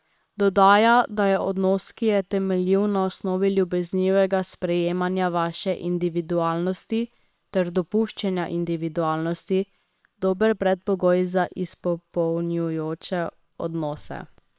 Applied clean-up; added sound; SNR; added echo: neural separator model SepFormer WHAM!.